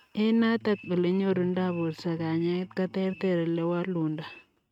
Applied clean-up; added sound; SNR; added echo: neural mask model RNNoise.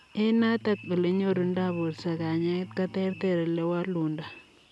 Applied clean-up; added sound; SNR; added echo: none; Electric guitar; 19 dB; none.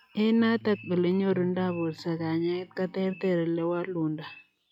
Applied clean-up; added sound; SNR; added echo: classical method log-MMSE.